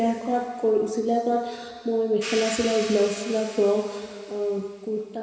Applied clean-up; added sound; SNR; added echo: none; Hi-hat; 15 dB; reverberation time 2.2 s.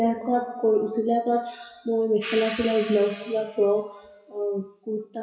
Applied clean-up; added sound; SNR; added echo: classical method WPE with log-MMSE.